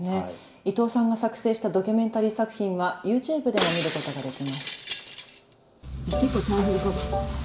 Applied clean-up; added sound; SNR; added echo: none; Shatter; 6 dB; reverberation time 1.3 s.